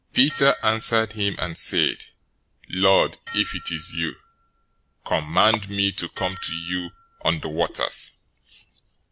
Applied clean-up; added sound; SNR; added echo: none; Dishes, pots, and pans; 19 dB; none.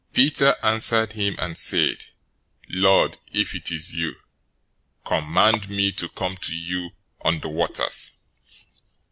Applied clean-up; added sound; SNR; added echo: none; none; none; none.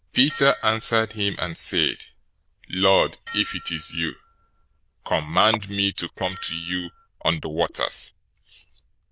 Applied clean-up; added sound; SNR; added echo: neural diffusion model UNIVERSE++.